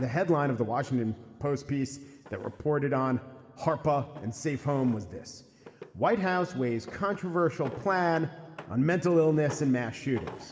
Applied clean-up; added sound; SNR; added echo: none; Drawer open or close; 19 dB; reverberation time 1.8 s.